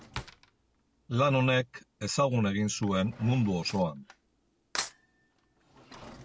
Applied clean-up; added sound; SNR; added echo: none; Cutlery, silverware / Drawer open or close; 15 dB; none.